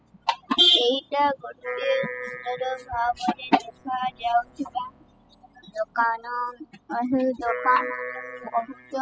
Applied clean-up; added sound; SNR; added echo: classical method spectral subtraction.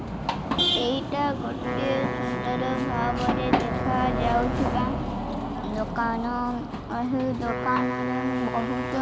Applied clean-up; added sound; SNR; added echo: none; Wind instrument, woodwind instrument; 8 dB; none.